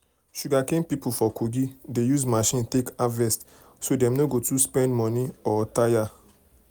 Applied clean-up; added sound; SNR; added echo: none; none; none; none.